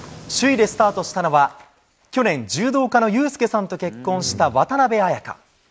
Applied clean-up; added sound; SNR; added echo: none; none; none; none.